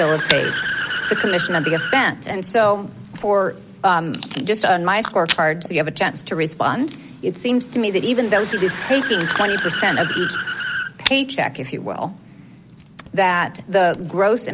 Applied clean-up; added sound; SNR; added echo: none; Accelerating, revving, vroom / Car + Packing tape, duct tape / Tearing; 7 dB; none.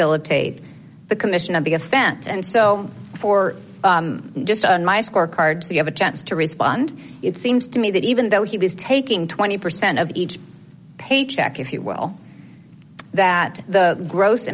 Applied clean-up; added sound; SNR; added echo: none; none; none; none.